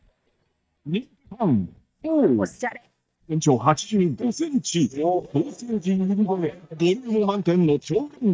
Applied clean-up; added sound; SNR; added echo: neural mask model DeepFilterNet 3.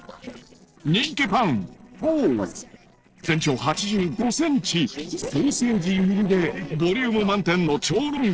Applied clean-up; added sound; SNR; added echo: neural separator model SepFormer DNS4.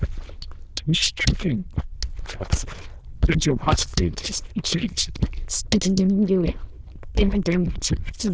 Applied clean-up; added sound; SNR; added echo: neural diffusion model UNIVERSE++.